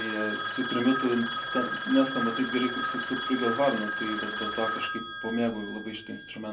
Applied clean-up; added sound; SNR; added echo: none; Telephone; -1 dB; reverberation time 0.2 s.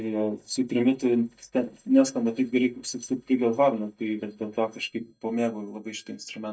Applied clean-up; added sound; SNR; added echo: neural mask model DeepFilterNet 3.